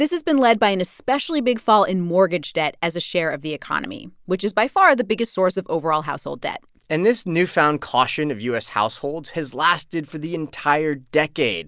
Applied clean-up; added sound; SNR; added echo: none; none; none; none.